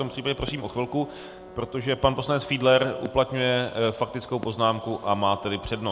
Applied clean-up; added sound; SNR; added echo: none; Brass instrument + Fireworks; 19 dB; none.